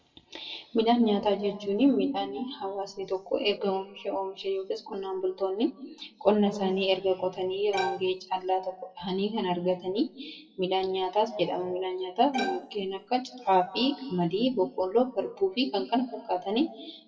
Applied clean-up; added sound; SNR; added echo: classical method WPE with log-MMSE.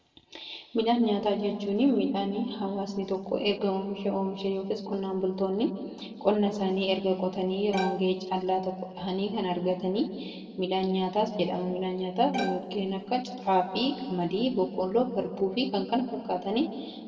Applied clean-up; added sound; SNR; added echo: none; Bowed string instrument; 9 dB; reverberation time 1.7 s.